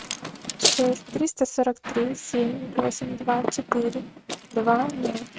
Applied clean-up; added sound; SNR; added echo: neural mask model RNNoise.